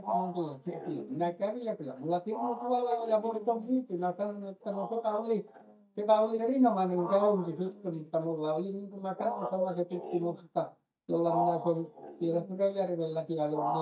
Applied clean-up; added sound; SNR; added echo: neural mask model DeepFilterNet 3.